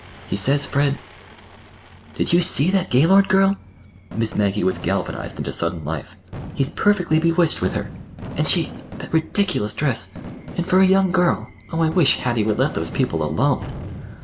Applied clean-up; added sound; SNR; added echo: none; Fireworks; 15 dB; none.